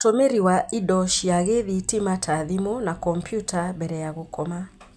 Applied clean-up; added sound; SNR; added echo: none; none; none; none.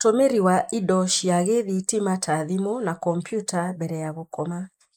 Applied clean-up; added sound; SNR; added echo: neural mask model Resemble Enhance denoiser.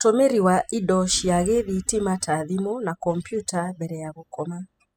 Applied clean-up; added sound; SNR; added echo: classical method spectral subtraction.